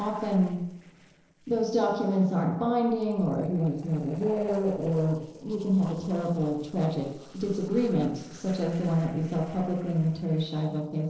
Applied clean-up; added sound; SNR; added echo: neural separator model SepFormer DNS4.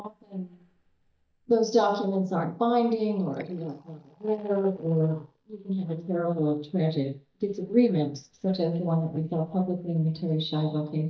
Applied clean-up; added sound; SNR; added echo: neural mask model DeepFilterNet 3.